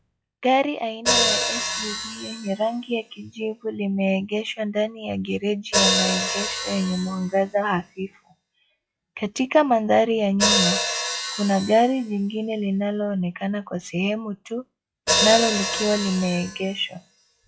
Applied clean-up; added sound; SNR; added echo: classical method log-MMSE.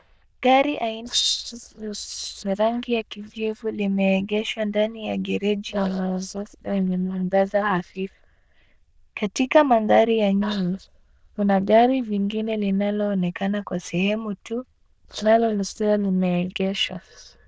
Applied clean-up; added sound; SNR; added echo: neural diffusion model UNIVERSE++.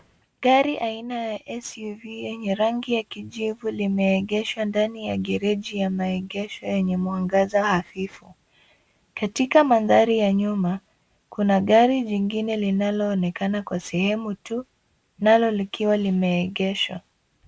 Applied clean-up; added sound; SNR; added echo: none; none; none; none.